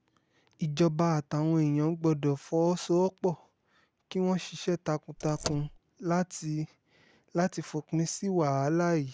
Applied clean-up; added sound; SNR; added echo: none; Car; 9 dB; none.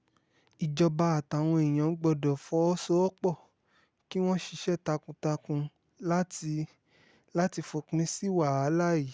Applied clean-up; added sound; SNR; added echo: none; none; none; none.